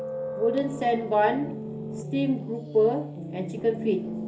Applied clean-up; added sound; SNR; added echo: none; Piano; 7 dB; reverberation time 0.3 s.